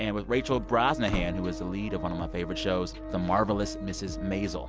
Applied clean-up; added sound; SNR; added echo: none; Slam / Wood + Organ; 9 dB; none.